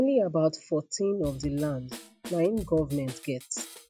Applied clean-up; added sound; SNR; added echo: classical method Wiener filter.